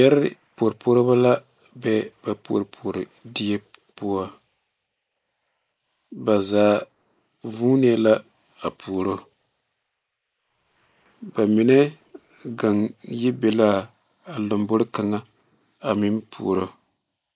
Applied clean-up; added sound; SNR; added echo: neural mask model Resemble Enhance denoiser.